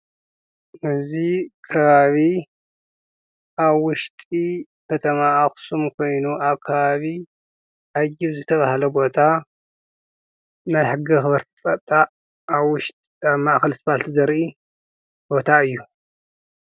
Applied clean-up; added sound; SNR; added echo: none; none; none; none.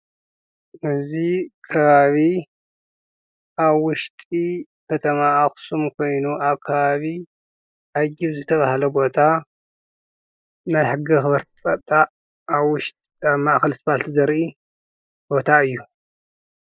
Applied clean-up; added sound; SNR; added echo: neural mask model Resemble Enhance denoiser.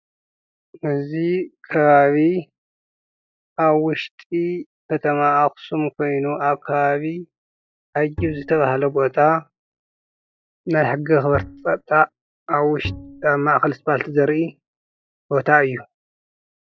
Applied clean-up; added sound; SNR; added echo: classical method log-MMSE.